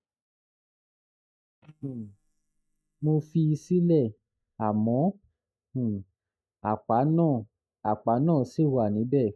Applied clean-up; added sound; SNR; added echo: neural mask model DeepFilterNet 3.